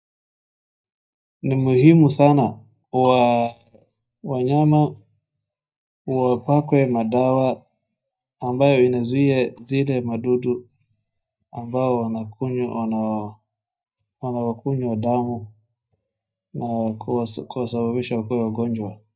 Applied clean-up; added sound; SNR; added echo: neural mask model DeepFilterNet 3.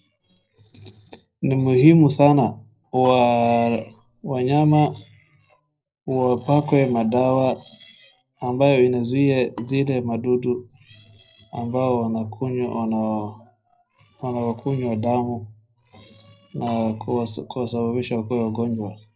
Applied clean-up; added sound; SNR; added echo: neural separator model SepFormer DNS4.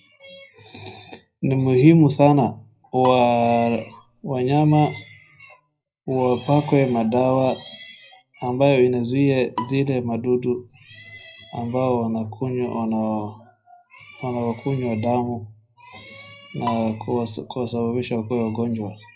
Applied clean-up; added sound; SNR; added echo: none; Bowed string instrument; 16 dB; reverberation time 0.4 s.